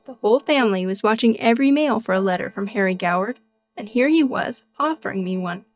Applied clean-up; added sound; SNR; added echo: neural mask model DeepFilterNet 3.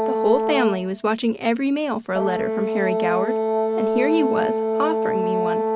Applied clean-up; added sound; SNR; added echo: none; Brass instrument; -1 dB; none.